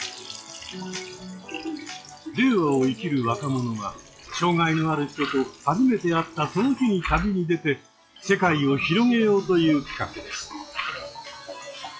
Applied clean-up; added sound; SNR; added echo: classical method log-MMSE.